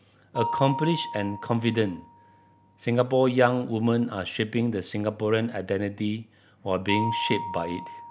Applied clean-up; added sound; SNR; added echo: none; Mallet percussion; 10 dB; none.